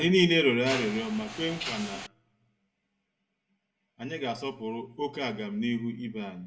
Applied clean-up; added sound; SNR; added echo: none; Mechanisms; 11 dB; reverberation time 0.5 s.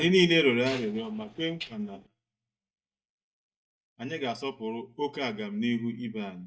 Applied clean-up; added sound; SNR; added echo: neural mask model DeepFilterNet 3.